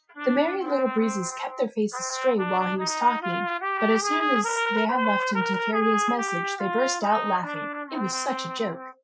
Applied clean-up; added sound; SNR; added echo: classical method Wiener filter.